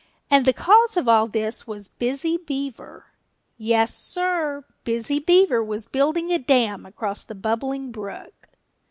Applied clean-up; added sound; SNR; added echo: none; none; none; none.